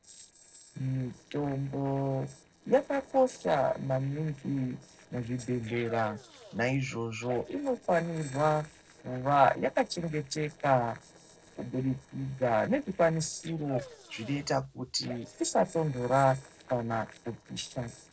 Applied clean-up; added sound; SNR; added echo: neural separator model SepFormer DNS4.